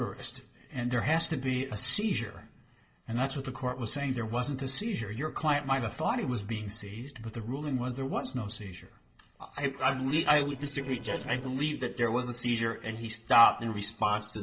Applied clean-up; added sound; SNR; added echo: neural separator model SepFormer DNS4.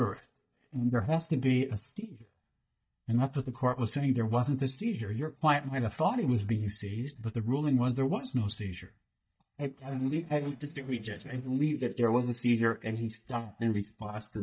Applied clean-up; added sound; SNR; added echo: neural mask model DeepFilterNet 3.